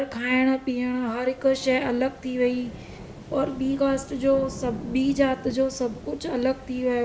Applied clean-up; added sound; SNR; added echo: none; Rain / Thunderstorm; 16 dB; none.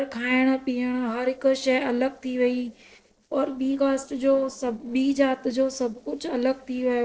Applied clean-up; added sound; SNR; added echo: neural separator model SepFormer DNS4.